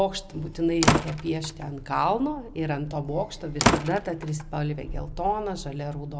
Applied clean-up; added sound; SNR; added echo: none; Slam; 1 dB; none.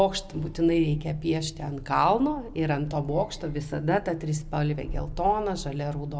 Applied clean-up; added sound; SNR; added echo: none; none; none; none.